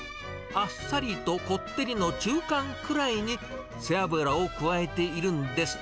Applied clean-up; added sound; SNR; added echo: none; Wind instrument, woodwind instrument + Bowed string instrument; 18 dB; none.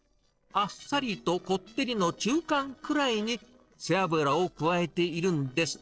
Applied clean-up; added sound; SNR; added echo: neural separator model SepFormer DNS4.